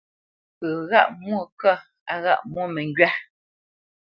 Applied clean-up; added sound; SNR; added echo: none; none; none; none.